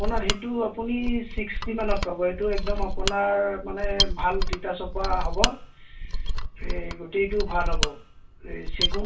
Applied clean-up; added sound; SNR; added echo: none; Mechanisms; -2 dB; reverberation time 0.3 s.